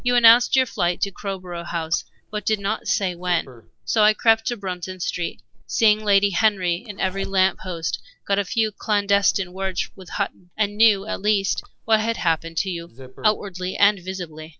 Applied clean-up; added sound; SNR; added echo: neural separator model SepFormer DNS4.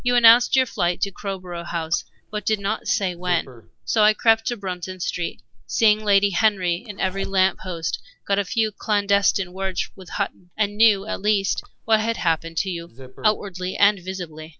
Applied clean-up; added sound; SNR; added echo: none; Zipper (clothing); 13 dB; none.